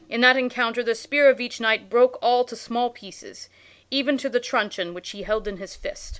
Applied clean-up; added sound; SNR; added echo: none; none; none; none.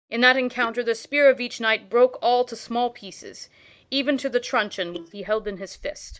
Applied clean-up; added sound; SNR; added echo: neural mask model DeepFilterNet 3.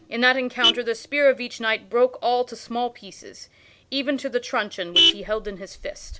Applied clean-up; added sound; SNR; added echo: none; Vehicle horn, car horn, honking; 4 dB; none.